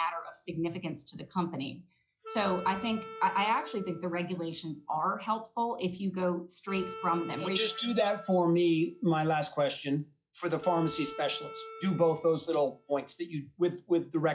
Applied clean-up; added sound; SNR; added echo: classical method log-MMSE.